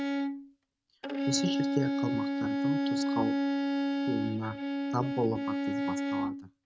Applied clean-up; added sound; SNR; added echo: neural mask model RNNoise.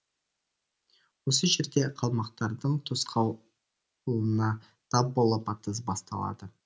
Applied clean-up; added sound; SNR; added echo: none; none; none; none.